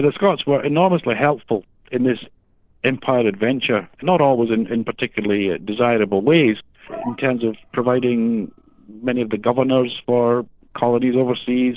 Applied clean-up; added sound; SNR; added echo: neural separator model SepFormer DNS4.